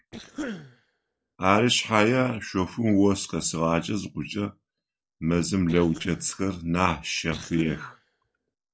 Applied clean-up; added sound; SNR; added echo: neural separator model SepFormer DNS4.